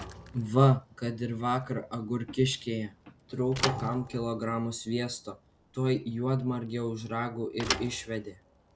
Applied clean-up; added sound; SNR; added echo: none; Thump, thud / Bicycle; 12 dB; none.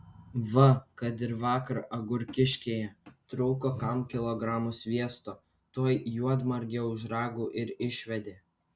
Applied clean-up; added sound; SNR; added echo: none; none; none; none.